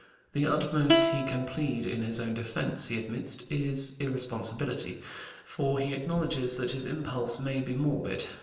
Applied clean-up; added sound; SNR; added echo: none; Plucked string instrument; 1 dB; reverberation time 0.9 s.